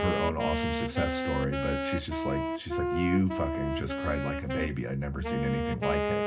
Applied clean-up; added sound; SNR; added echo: none; Wind instrument, woodwind instrument; 0 dB; reverberation time 0.4 s.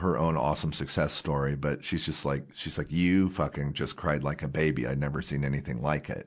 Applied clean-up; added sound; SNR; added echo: none; none; none; none.